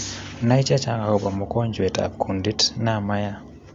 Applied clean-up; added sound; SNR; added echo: none; none; none; none.